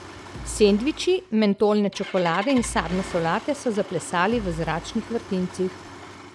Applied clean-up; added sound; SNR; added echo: none; Bass drum + Engine starting; 14 dB; none.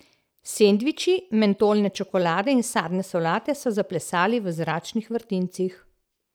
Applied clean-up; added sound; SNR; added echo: none; none; none; none.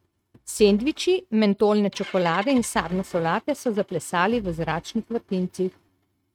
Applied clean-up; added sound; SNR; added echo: neural mask model RNNoise.